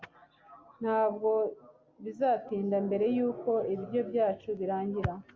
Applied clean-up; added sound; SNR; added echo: none; none; none; none.